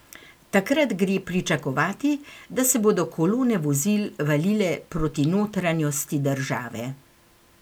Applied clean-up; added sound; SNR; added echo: none; none; none; none.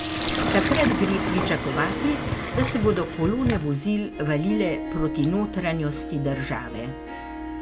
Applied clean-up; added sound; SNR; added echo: none; Harp + Sink (filling or washing); 2 dB; none.